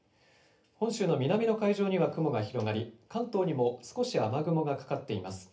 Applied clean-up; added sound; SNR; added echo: none; none; none; reverberation time 0.3 s.